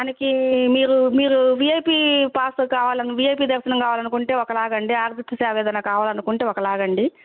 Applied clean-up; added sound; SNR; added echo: none; none; none; none.